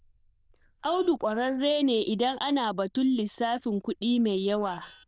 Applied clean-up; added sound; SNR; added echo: neural diffusion model UNIVERSE++.